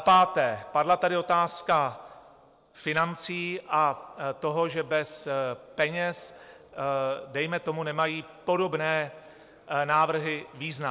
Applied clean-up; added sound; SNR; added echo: none; none; none; none.